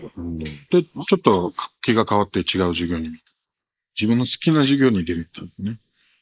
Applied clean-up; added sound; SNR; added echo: neural mask model Resemble Enhance denoiser.